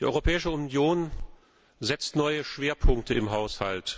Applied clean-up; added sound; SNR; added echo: none; none; none; none.